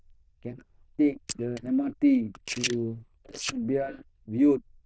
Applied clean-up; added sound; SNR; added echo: neural diffusion model UNIVERSE++.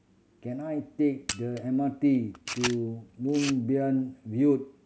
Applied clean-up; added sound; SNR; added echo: none; Camera; 11 dB; none.